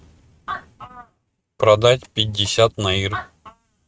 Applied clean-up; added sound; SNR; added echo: neural mask model RNNoise.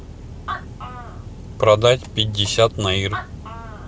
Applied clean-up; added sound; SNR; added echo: none; Animal; 16 dB; none.